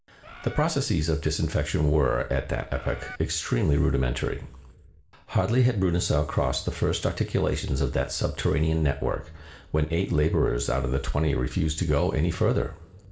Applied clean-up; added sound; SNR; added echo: none; Bird; 16 dB; reverberation time 1.8 s.